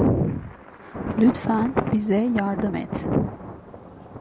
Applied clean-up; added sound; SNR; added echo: none; Thunder; 10 dB; none.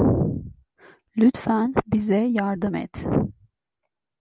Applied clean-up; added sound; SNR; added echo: none; none; none; none.